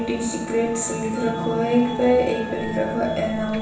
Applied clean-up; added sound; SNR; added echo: none; Musical instrument; 10 dB; reverberation time 0.7 s.